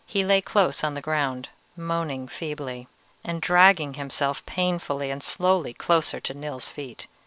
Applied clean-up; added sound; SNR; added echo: none; none; none; none.